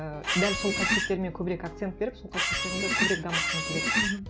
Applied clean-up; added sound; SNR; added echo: none; Squeak; -4 dB; none.